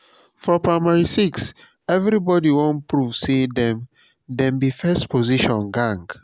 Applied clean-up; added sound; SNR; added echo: none; none; none; none.